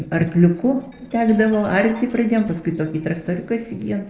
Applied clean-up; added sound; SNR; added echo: neural separator model SepFormer DNS4.